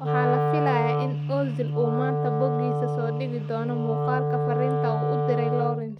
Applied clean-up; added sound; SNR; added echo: none; Wind instrument, woodwind instrument; -4 dB; none.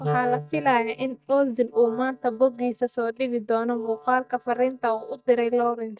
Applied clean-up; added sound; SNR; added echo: neural mask model DeepFilterNet 3.